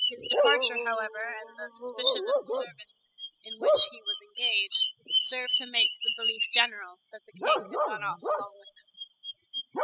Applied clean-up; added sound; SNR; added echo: classical method spectral subtraction.